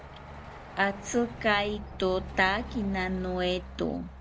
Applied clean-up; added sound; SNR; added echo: none; Truck; 11 dB; none.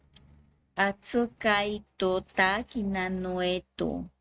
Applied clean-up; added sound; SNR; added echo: neural mask model RNNoise.